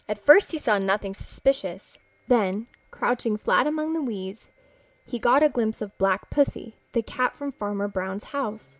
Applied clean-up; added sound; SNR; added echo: none; none; none; none.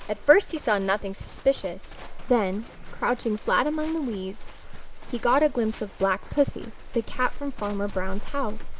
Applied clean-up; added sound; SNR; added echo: none; Livestock, farm animals, working animals; 6 dB; none.